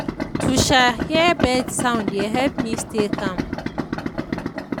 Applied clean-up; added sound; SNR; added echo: none; Idling; 4 dB; none.